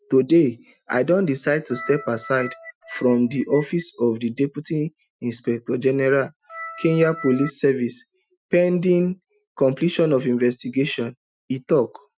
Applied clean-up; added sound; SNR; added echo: classical method Wiener filter.